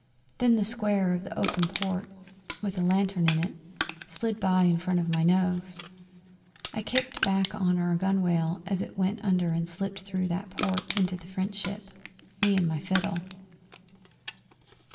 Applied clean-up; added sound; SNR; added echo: none; Crushing; 11 dB; reverberation time 1.8 s.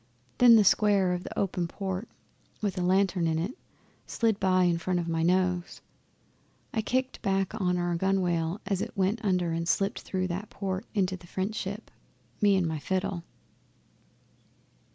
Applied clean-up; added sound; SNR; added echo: none; none; none; none.